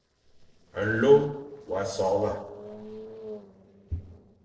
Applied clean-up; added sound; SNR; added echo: neural separator model SepFormer DNS4.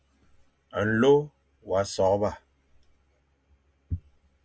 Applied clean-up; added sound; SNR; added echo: none; none; none; none.